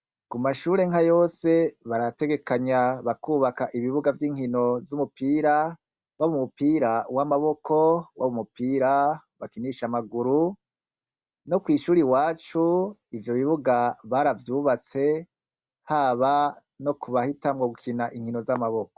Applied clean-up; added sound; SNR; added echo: none; none; none; none.